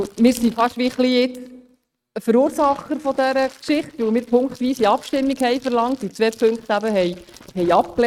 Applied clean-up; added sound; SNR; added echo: neural mask model RNNoise.